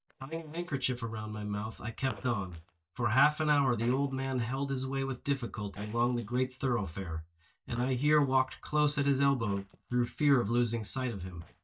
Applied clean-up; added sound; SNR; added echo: neural mask model DeepFilterNet 3.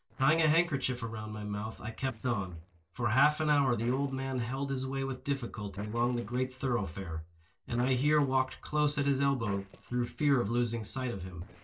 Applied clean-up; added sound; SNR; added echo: neural separator model SepFormer DNS4.